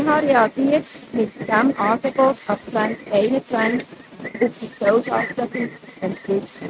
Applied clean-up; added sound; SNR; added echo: neural mask model RNNoise.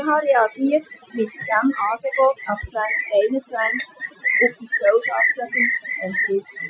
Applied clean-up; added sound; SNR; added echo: classical method Wiener filter.